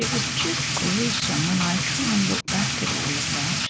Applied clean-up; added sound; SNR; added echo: none; Rain; -2 dB; none.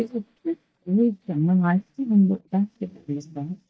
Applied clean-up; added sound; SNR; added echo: neural mask model DeepFilterNet 3.